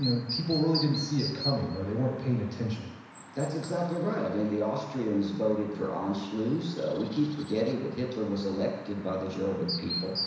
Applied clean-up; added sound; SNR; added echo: none; Chirp, tweet; 11 dB; reverberation time 1.0 s.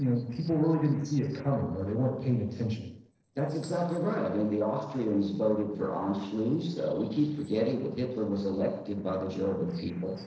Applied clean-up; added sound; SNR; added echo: neural separator model SepFormer DNS4.